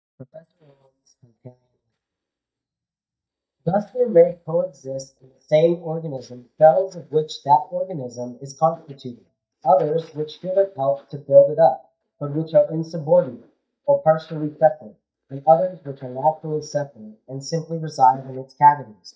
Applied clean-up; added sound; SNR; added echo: neural mask model DeepFilterNet 3.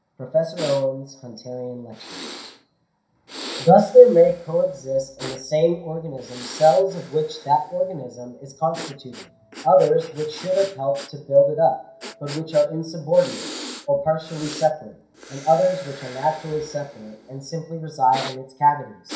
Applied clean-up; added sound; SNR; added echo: none; Breathing; 18 dB; reverberation time 0.5 s.